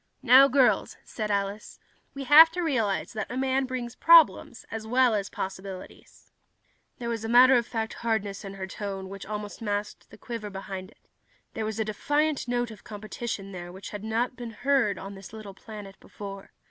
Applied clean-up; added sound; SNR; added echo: none; none; none; none.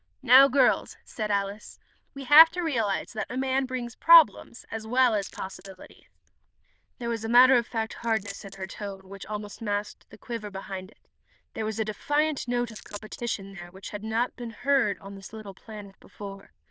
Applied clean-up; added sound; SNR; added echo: neural diffusion model UNIVERSE++.